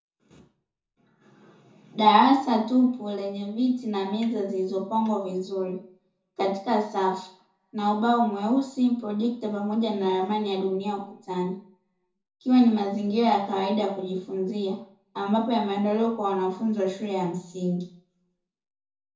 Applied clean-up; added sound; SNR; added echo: none; none; none; reverberation time 0.6 s.